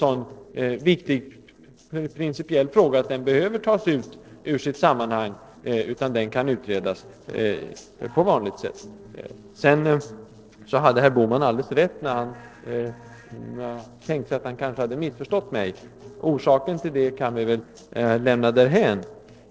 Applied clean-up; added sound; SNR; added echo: neural separator model SepFormer DNS4.